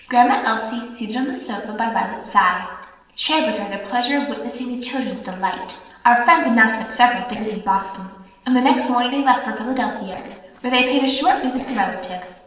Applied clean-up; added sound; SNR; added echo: neural separator model SepFormer DNS4.